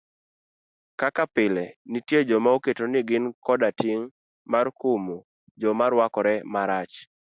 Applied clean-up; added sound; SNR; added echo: none; none; none; none.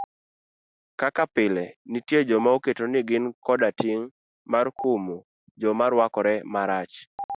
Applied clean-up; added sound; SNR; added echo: none; Stream; 17 dB; none.